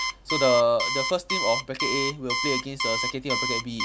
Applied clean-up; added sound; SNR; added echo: none; Alarm; 2 dB; none.